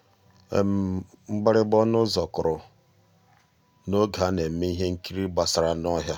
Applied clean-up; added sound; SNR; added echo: none; none; none; none.